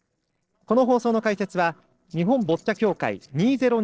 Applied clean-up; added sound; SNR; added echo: neural separator model SepFormer DNS4.